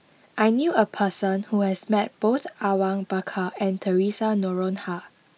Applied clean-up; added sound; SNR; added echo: none; none; none; none.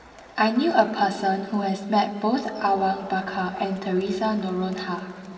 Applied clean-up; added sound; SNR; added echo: none; Crowd; 20 dB; reverberation time 2.7 s.